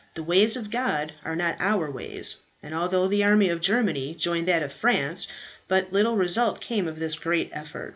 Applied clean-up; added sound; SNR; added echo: none; none; none; none.